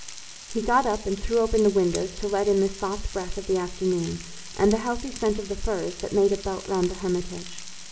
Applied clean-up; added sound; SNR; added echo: none; Frying (food); 16 dB; reverberation time 0.7 s.